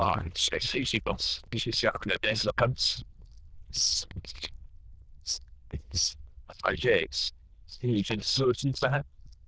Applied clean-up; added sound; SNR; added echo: neural diffusion model UNIVERSE++.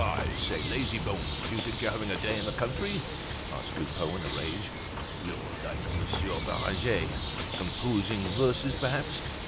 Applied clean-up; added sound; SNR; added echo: none; Bird; 0 dB; none.